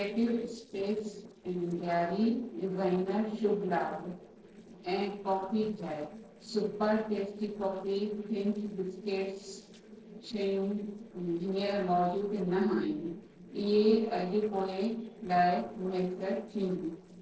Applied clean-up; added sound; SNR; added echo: neural separator model SepFormer DNS4.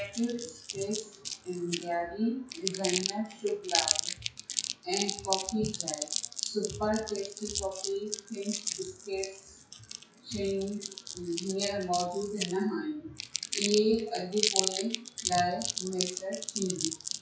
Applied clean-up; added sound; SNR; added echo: classical method WPE with log-MMSE.